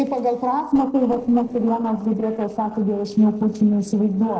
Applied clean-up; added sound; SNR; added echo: neural separator model SepFormer DNS4.